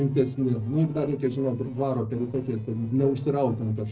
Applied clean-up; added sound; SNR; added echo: neural separator model SepFormer DNS4.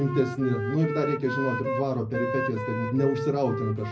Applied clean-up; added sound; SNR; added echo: none; Wind instrument, woodwind instrument; 5 dB; reverberation time 0.4 s.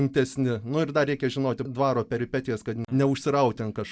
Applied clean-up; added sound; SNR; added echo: none; none; none; none.